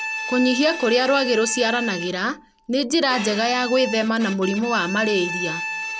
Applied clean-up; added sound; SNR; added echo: none; Bowed string instrument; 9 dB; none.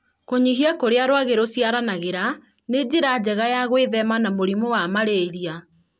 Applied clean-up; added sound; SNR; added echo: none; none; none; none.